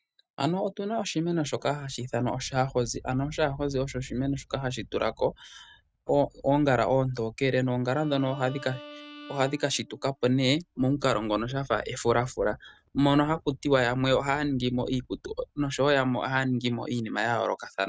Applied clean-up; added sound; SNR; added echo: neural mask model RNNoise.